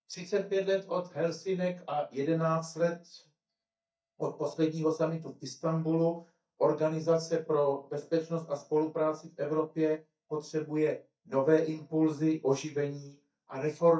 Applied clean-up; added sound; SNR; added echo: neural mask model DeepFilterNet 3.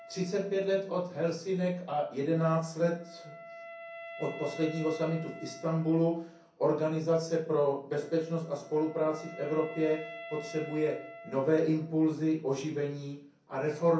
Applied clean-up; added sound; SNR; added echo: none; Wind instrument, woodwind instrument; 17 dB; reverberation time 0.6 s.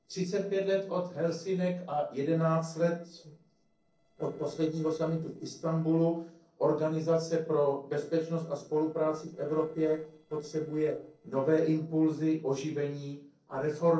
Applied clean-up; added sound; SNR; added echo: neural separator model SepFormer DNS4.